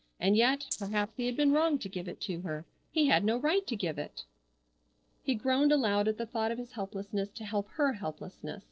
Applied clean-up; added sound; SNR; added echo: neural separator model SepFormer DNS4.